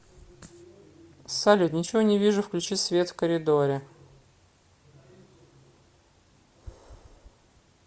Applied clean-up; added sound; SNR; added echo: none; none; none; none.